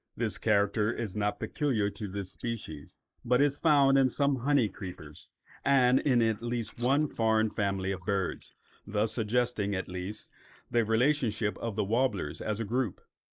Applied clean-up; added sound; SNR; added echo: neural mask model Resemble Enhance denoiser.